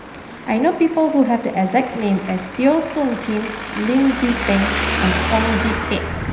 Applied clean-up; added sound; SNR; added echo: none; Traffic noise, roadway noise; 6 dB; reverberation time 0.9 s.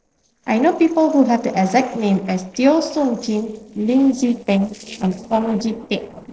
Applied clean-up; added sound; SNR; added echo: neural separator model SepFormer DNS4.